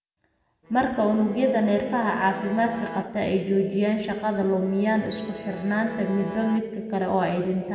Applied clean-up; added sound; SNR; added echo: none; Bowed string instrument; 15 dB; reverberation time 1.4 s.